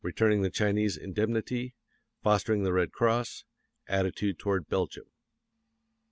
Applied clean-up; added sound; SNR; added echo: none; none; none; none.